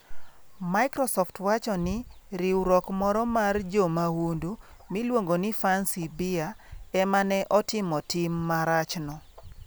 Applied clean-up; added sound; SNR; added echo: none; none; none; none.